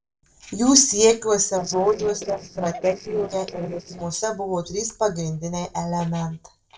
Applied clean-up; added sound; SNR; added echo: neural separator model SepFormer DNS4.